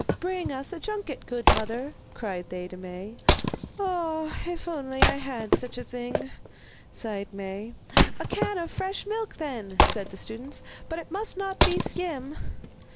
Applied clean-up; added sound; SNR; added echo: none; Wood; -4 dB; none.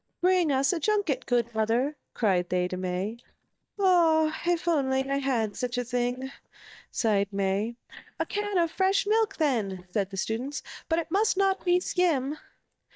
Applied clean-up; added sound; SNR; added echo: neural mask model DeepFilterNet 3.